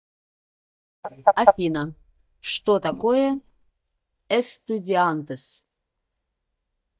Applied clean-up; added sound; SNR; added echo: neural mask model DeepFilterNet 3.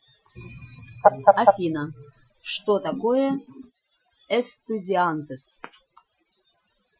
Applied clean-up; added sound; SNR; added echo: classical method Wiener filter.